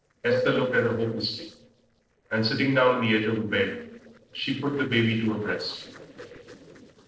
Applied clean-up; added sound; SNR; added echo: neural separator model SepFormer DNS4.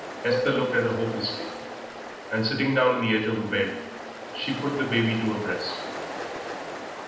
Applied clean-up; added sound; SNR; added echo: none; Ocean; 6 dB; reverberation time 0.9 s.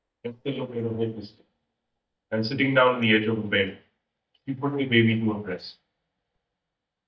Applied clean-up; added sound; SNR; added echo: neural mask model DeepFilterNet 3.